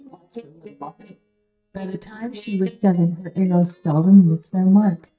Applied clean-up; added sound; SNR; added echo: neural mask model DeepFilterNet 3.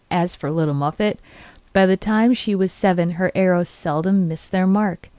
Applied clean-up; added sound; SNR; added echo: none; none; none; none.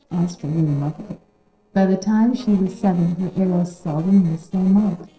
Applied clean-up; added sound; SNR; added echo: neural separator model SepFormer DNS4.